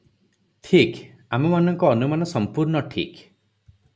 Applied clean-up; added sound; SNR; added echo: none; none; none; none.